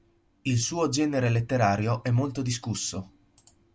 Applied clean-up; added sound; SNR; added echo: none; none; none; none.